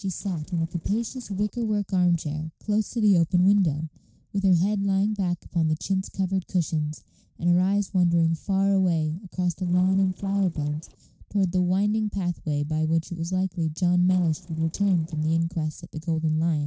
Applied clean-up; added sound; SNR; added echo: neural separator model SepFormer DNS4.